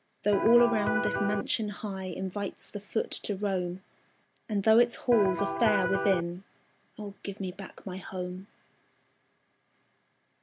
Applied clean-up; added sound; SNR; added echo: none; Electric guitar; 1 dB; none.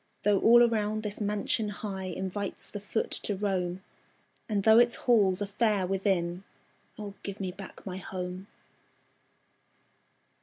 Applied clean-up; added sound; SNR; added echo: none; none; none; none.